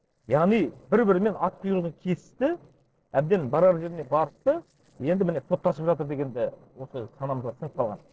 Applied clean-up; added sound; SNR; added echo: neural separator model SepFormer DNS4.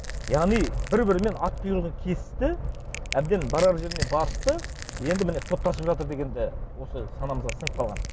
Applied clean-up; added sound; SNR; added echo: none; Crushing; 14 dB; none.